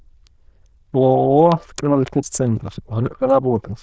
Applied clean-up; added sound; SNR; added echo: neural diffusion model UNIVERSE++.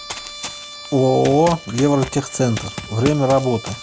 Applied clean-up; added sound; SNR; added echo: none; Run + Trumpet; 12 dB; none.